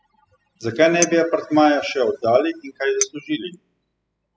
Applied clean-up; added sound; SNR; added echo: classical method spectral subtraction.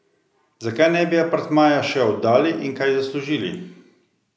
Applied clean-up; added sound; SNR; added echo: none; none; none; none.